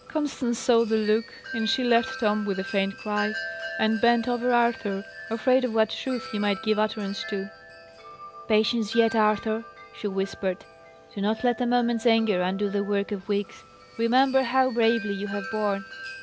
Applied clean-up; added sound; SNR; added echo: none; Wind chime; 14 dB; none.